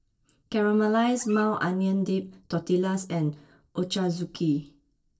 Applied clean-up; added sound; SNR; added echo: neural separator model SepFormer DNS4.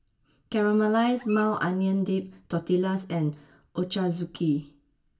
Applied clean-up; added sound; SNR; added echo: none; Dog; 19 dB; reverberation time 0.2 s.